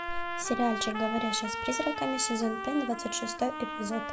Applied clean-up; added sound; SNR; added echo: none; Trumpet; 4 dB; reverberation time 1.0 s.